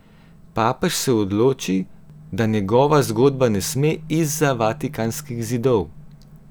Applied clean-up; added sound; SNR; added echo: none; none; none; none.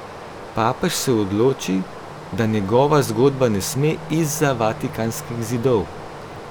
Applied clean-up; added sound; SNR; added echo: none; Stream; 15 dB; none.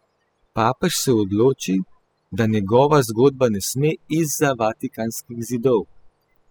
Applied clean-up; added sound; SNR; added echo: classical method spectral subtraction.